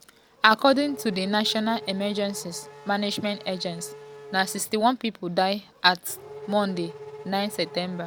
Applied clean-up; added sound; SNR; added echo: none; Race car, auto racing / Accelerating, revving, vroom; 17 dB; none.